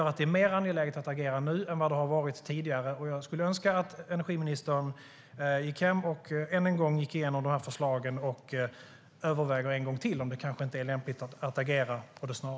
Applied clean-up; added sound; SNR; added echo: none; none; none; none.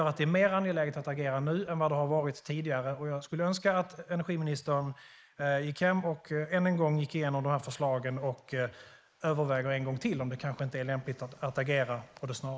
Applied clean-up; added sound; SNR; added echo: neural mask model Resemble Enhance denoiser.